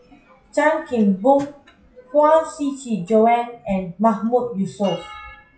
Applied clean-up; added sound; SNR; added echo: classical method WPE with log-MMSE.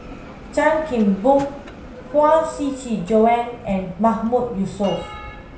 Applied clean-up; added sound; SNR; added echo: none; Bell; 16 dB; reverberation time 0.5 s.